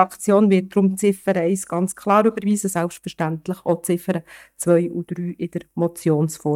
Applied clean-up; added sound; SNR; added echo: neural mask model DeepFilterNet 3.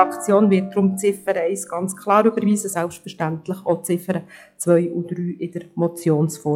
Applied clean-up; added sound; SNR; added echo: classical method log-MMSE.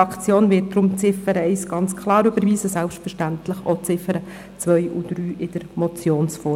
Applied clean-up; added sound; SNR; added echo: none; none; none; none.